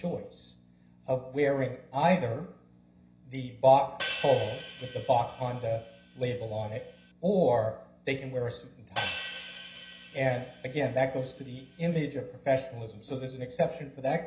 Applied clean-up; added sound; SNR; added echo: none; Hi-hat; 8 dB; reverberation time 0.5 s.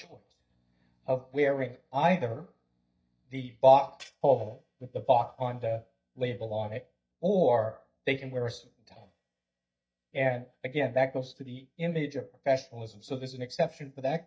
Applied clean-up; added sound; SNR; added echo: neural mask model DeepFilterNet 3.